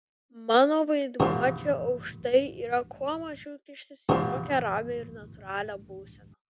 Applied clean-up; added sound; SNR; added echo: none; Piano; 4 dB; none.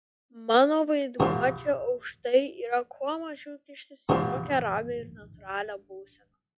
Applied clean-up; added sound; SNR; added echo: classical method log-MMSE.